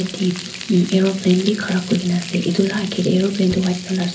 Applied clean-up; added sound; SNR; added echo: none; Frying (food); 14 dB; reverberation time 0.3 s.